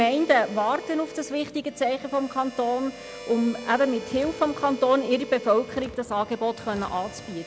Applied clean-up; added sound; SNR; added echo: none; Harmonica + Walk, footsteps; 15 dB; none.